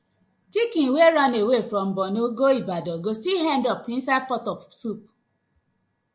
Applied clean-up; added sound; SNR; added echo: none; none; none; none.